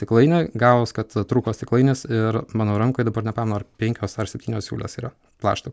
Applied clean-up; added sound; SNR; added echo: none; none; none; none.